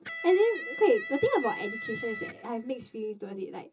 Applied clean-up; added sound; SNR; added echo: none; Electric guitar; 11 dB; reverberation time 0.2 s.